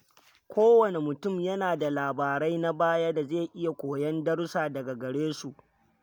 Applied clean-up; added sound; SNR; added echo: none; none; none; none.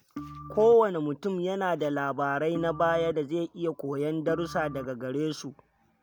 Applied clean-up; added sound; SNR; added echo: none; Organ; 15 dB; none.